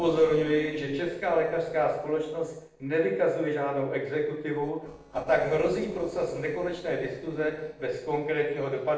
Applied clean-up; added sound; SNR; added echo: neural separator model SepFormer DNS4.